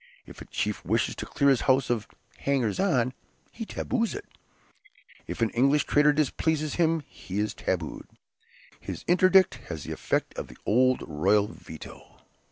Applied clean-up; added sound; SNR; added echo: none; none; none; none.